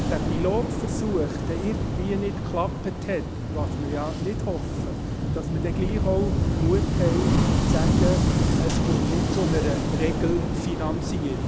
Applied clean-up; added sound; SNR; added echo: none; Waves, surf / Wind; -5 dB; none.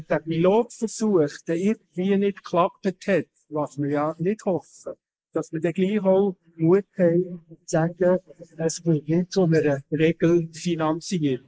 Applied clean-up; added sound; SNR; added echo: neural mask model Resemble Enhance denoiser.